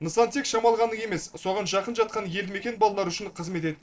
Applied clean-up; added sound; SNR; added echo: neural separator model SepFormer DNS4.